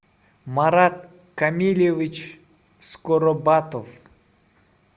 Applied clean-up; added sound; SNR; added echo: none; none; none; none.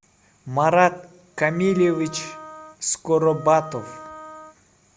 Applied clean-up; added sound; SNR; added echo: none; Wind instrument, woodwind instrument; 17 dB; none.